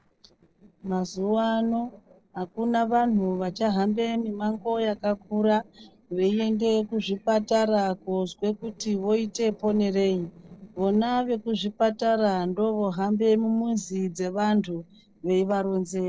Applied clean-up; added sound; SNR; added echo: neural separator model SepFormer DNS4.